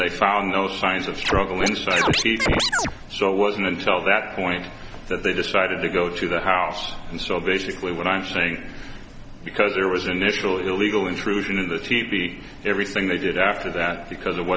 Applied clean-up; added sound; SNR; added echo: none; Scratching (performance technique); -1 dB; none.